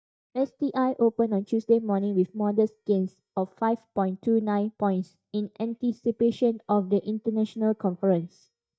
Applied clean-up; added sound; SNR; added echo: neural mask model DeepFilterNet 3.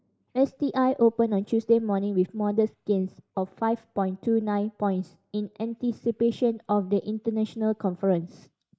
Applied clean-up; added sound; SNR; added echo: neural mask model Resemble Enhance denoiser.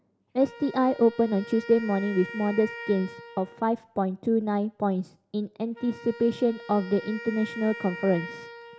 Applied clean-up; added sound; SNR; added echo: none; Wind instrument, woodwind instrument; 16 dB; none.